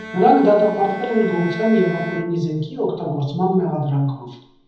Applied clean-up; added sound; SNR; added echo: none; Bowed string instrument; 15 dB; reverberation time 1.1 s.